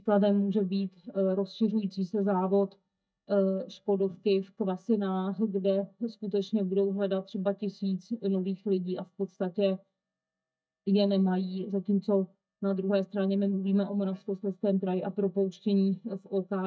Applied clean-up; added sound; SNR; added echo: neural mask model DeepFilterNet 3.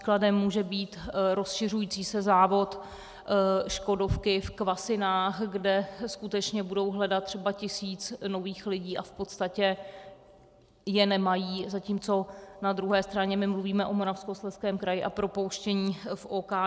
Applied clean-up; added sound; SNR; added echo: none; none; none; none.